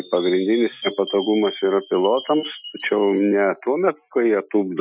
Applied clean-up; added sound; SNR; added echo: classical method Wiener filter.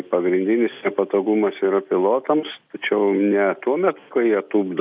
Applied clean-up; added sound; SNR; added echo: none; none; none; none.